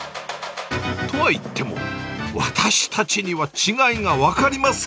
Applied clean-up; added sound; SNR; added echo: none; none; none; none.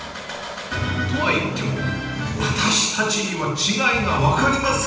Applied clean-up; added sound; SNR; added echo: none; Fixed-wing aircraft, airplane; 20 dB; reverberation time 0.7 s.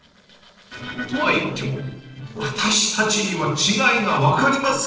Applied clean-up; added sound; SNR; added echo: neural separator model SepFormer DNS4.